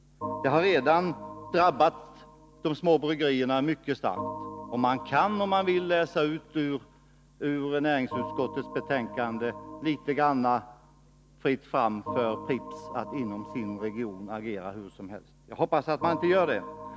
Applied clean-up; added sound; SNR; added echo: none; Organ; 13 dB; none.